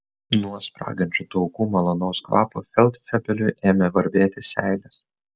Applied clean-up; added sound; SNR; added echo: none; none; none; none.